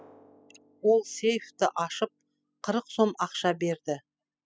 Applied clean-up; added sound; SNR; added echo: classical method spectral subtraction.